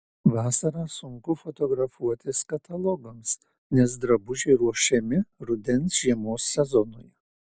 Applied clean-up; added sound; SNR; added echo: none; none; none; none.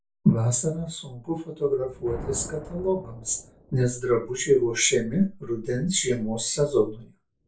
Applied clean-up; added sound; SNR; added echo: none; Thunder; 20 dB; reverberation time 0.3 s.